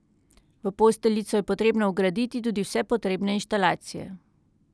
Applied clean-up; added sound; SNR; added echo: none; none; none; none.